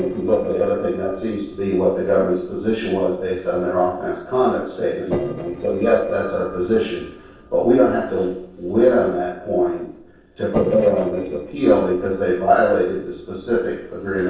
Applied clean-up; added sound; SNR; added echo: neural separator model SepFormer DNS4.